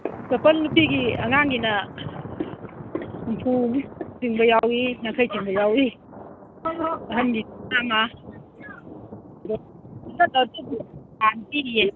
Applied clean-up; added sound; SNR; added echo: none; Thunder; 13 dB; none.